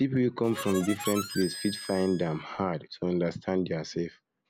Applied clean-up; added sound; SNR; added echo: none; Harmonica; 10 dB; none.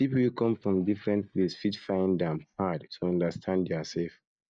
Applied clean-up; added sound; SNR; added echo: neural mask model DeepFilterNet 3.